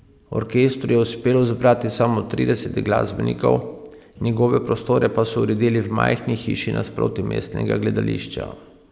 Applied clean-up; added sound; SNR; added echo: none; none; none; none.